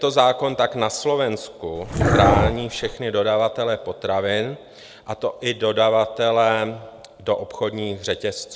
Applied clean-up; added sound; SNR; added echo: none; Dog; -2 dB; none.